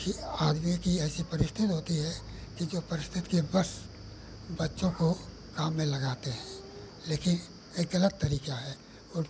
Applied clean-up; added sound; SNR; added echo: none; none; none; none.